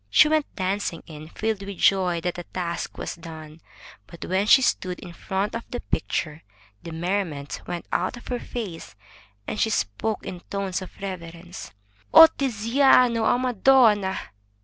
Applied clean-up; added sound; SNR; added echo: none; none; none; none.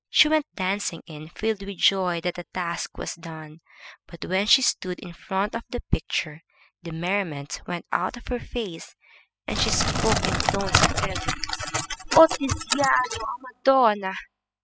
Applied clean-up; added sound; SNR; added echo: classical method spectral subtraction.